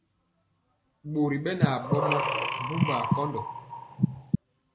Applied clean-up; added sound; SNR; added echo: none; Breathing; -5 dB; none.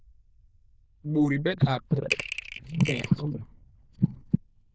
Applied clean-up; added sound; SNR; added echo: neural diffusion model UNIVERSE++.